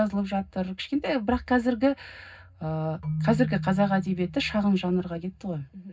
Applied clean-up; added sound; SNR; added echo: none; Keyboard (musical); 11 dB; reverberation time 0.4 s.